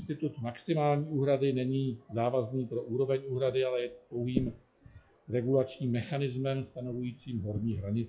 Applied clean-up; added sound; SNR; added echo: classical method WPE with log-MMSE.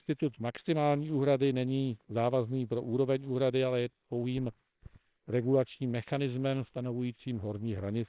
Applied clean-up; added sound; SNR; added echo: neural separator model SepFormer WHAMR!.